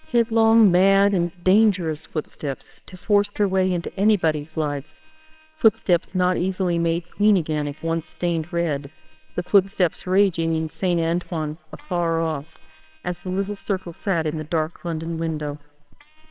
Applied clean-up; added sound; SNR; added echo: neural separator model SepFormer WHAMR!.